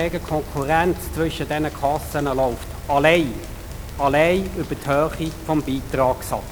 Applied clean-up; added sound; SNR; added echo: none; Rain; 11 dB; none.